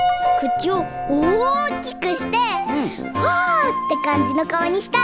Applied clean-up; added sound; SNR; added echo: none; Piano; 7 dB; none.